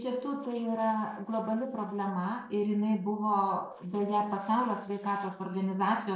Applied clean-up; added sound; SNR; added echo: neural separator model SepFormer DNS4.